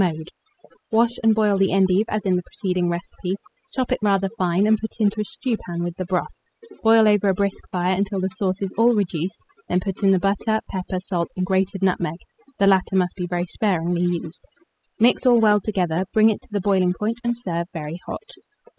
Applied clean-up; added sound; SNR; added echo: classical method spectral subtraction.